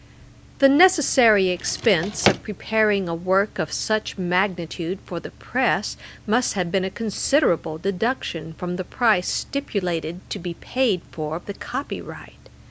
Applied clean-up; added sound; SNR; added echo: none; Drawer open or close; 4 dB; none.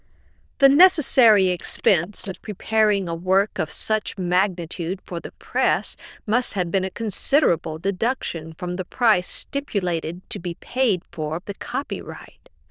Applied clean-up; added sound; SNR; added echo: neural diffusion model UNIVERSE++.